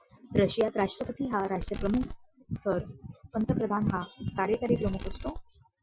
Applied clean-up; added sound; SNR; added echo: classical method Wiener filter.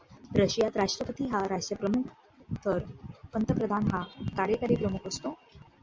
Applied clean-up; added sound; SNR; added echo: none; none; none; none.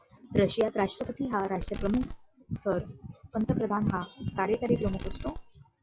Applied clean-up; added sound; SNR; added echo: classical method log-MMSE.